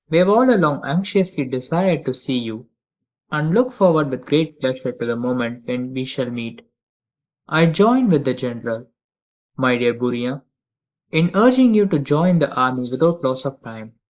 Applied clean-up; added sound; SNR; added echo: neural mask model Resemble Enhance denoiser.